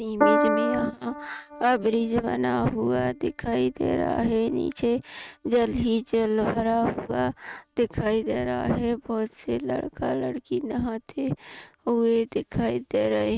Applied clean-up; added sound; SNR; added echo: neural mask model RNNoise.